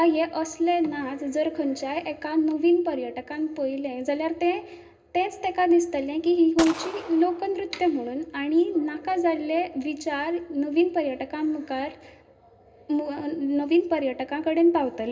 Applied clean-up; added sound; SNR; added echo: none; Gunshot, gunfire; 12 dB; reverberation time 0.2 s.